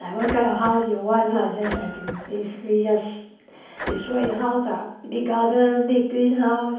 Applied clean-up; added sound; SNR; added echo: none; Printer; 11 dB; reverberation time 0.7 s.